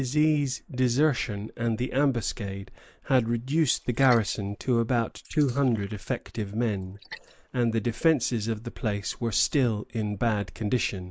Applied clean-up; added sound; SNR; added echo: neural mask model Resemble Enhance denoiser.